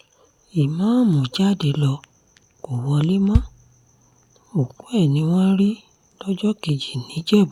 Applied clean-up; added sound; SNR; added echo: none; Bass drum; 7 dB; none.